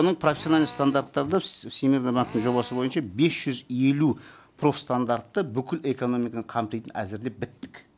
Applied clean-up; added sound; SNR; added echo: none; Drill; 18 dB; none.